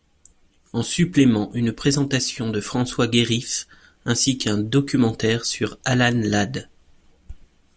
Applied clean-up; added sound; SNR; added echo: none; none; none; none.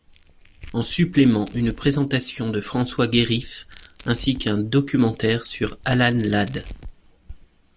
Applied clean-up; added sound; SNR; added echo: none; Tearing; 18 dB; none.